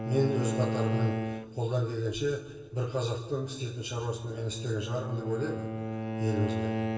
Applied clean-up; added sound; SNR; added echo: none; Bowed string instrument; 3 dB; reverberation time 1.0 s.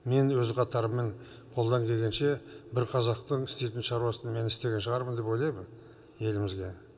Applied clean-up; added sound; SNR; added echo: none; none; none; none.